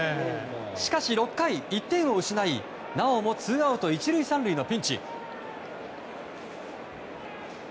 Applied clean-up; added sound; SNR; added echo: none; none; none; none.